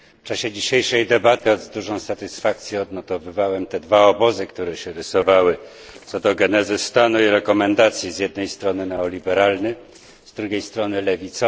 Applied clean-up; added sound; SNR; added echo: neural separator model SepFormer DNS4.